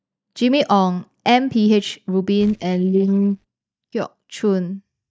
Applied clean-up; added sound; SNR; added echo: neural mask model DeepFilterNet 3.